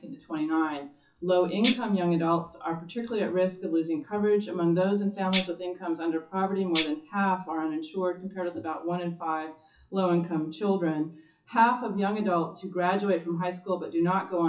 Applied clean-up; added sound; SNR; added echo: classical method WPE with log-MMSE.